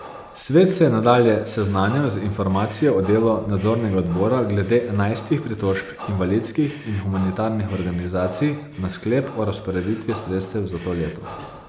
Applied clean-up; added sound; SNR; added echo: none; Breathing; 19 dB; none.